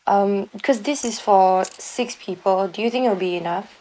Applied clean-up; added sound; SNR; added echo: neural mask model Resemble Enhance denoiser.